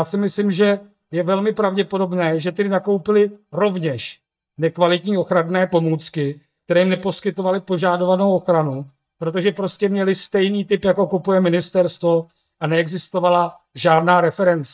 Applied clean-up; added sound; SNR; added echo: neural mask model DeepFilterNet 3.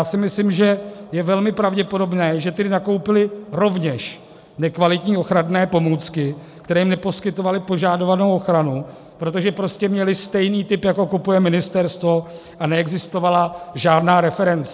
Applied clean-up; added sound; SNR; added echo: none; none; none; none.